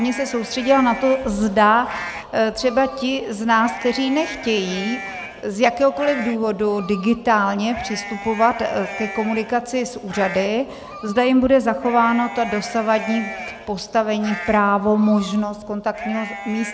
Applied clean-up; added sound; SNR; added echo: none; Livestock, farm animals, working animals; 14 dB; none.